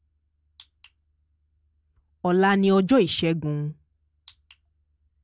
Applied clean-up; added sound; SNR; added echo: none; none; none; none.